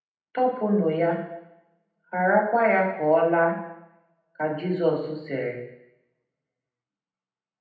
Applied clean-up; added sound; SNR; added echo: none; none; none; reverberation time 0.8 s.